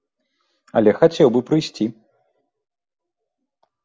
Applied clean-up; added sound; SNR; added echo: none; none; none; none.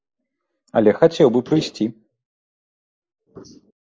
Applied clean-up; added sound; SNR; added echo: neural mask model Resemble Enhance denoiser.